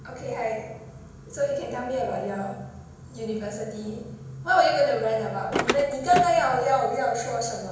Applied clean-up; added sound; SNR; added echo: none; Car; 3 dB; reverberation time 1.0 s.